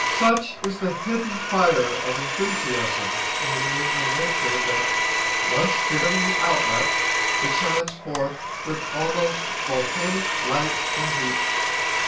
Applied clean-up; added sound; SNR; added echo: none; Domestic sounds, home sounds; -3 dB; reverberation time 0.3 s.